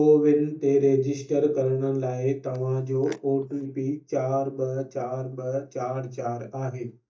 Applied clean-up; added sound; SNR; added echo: neural mask model DeepFilterNet 3.